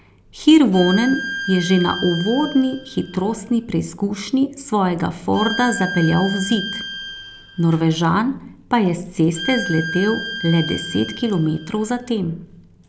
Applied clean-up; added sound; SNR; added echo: none; Bowed string instrument; 11 dB; none.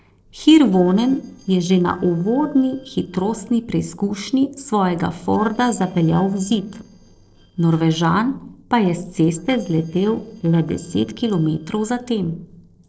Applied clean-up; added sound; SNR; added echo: neural separator model SepFormer DNS4.